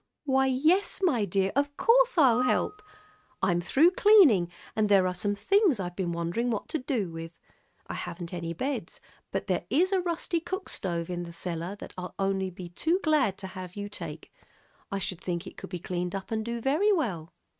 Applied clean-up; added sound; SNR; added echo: neural mask model RNNoise.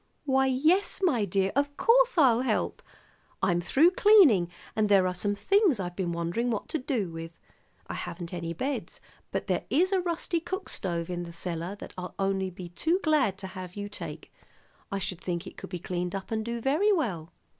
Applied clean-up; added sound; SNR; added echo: none; none; none; none.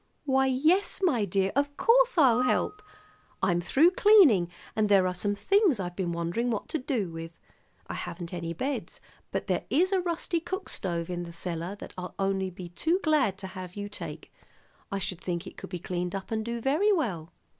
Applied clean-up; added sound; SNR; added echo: none; Screech / Glass; 11 dB; none.